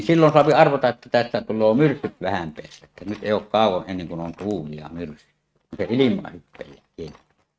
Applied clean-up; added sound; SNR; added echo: neural mask model RNNoise.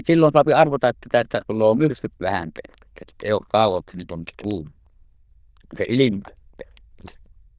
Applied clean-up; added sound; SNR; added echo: neural diffusion model UNIVERSE++.